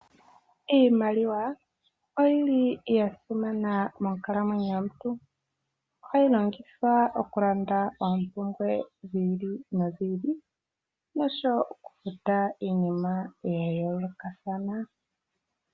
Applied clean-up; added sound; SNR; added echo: none; none; none; none.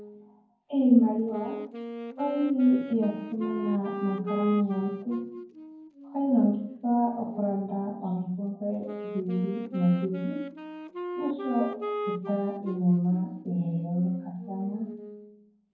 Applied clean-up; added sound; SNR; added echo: none; Wind instrument, woodwind instrument; 10 dB; reverberation time 0.9 s.